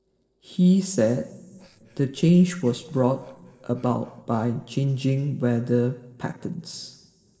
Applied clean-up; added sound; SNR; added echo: neural separator model SepFormer DNS4.